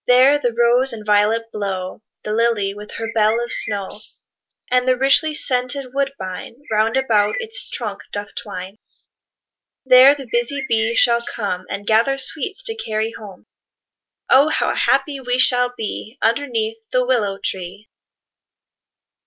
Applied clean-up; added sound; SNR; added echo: none; Bird; 13 dB; none.